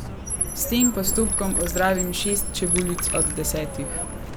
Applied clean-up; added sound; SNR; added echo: none; Car + Water / Liquid; 1 dB; none.